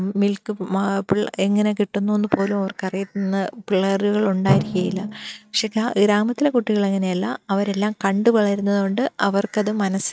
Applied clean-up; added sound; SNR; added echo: neural mask model RNNoise.